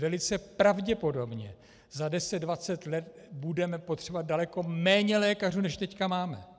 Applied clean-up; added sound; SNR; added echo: none; none; none; none.